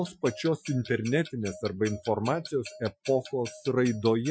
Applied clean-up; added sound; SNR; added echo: classical method Wiener filter.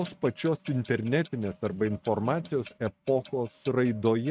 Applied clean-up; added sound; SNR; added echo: neural mask model RNNoise.